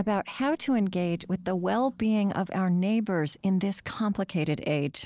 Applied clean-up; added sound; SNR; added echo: neural separator model SepFormer DNS4.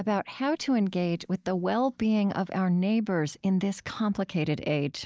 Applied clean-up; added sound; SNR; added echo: neural mask model DeepFilterNet 3.